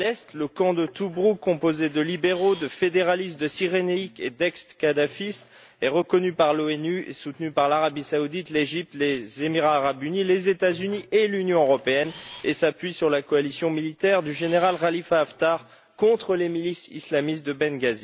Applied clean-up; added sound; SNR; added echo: none; Camera; 19 dB; none.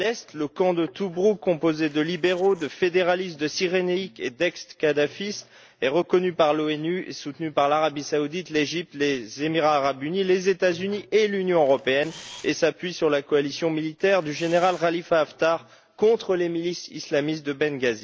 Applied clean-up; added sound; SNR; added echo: neural separator model SepFormer DNS4.